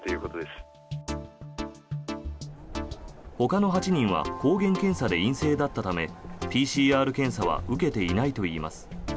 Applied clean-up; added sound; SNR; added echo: none; none; none; none.